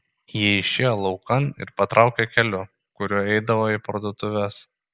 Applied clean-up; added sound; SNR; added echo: none; none; none; none.